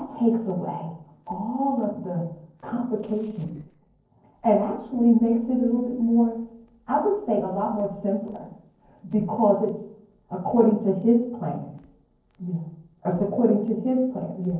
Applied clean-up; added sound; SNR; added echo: neural separator model SepFormer DNS4.